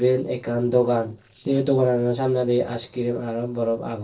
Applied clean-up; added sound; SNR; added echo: neural separator model SepFormer DNS4.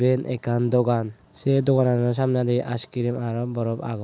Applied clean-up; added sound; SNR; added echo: none; none; none; none.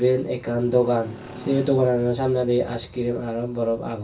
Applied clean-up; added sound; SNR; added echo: none; Motorcycle; 18 dB; reverberation time 0.2 s.